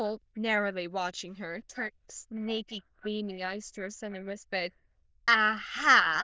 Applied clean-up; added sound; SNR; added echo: neural diffusion model UNIVERSE++.